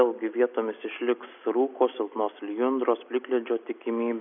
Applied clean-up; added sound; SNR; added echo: neural mask model Resemble Enhance denoiser.